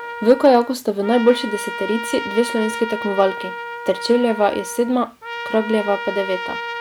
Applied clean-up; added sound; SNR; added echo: none; Trumpet; 10 dB; none.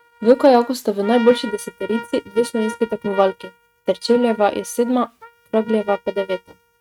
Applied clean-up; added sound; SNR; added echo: neural mask model RNNoise.